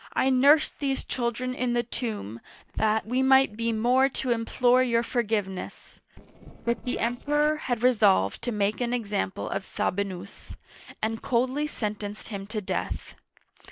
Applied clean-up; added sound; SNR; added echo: neural separator model SepFormer DNS4.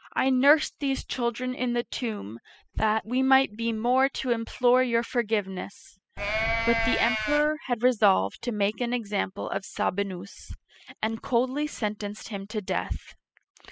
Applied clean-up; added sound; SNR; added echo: classical method spectral subtraction.